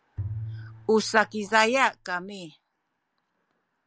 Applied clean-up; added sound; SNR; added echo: none; Bowed string instrument; 11 dB; none.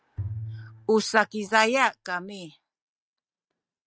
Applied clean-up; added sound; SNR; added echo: neural mask model RNNoise.